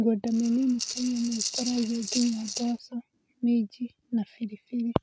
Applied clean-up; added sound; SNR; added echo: neural mask model RNNoise.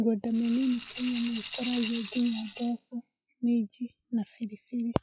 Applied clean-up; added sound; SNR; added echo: classical method log-MMSE.